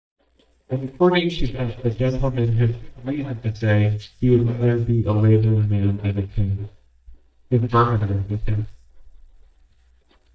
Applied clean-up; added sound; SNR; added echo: neural mask model DeepFilterNet 3.